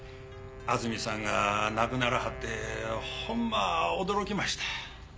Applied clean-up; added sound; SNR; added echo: none; Insect + Wind instrument, woodwind instrument; 11 dB; none.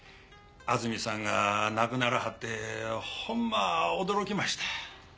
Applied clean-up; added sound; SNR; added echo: none; none; none; none.